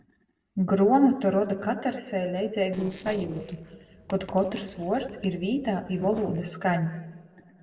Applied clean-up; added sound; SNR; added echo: neural separator model SepFormer DNS4.